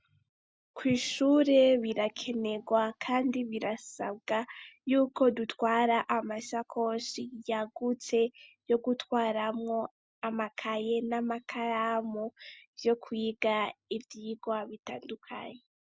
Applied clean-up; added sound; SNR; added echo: none; none; none; none.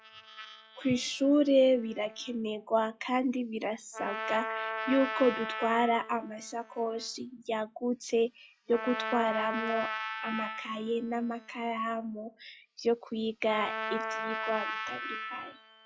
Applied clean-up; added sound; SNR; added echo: classical method log-MMSE.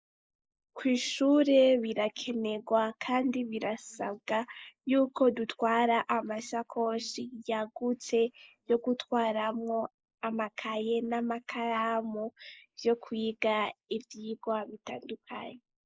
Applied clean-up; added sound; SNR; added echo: neural mask model Resemble Enhance denoiser.